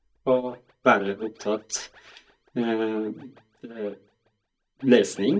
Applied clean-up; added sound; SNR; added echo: neural mask model DeepFilterNet 3.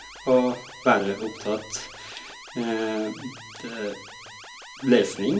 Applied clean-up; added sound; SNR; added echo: none; Alarm; 17 dB; reverberation time 0.2 s.